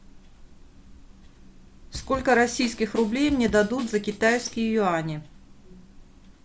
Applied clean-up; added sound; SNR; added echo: none; Drum kit; 14 dB; none.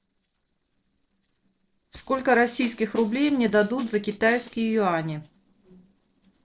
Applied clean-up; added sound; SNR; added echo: neural separator model SepFormer DNS4.